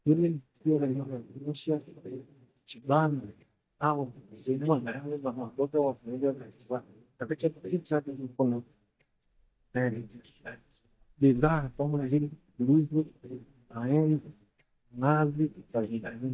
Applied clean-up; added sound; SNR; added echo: neural mask model DeepFilterNet 3.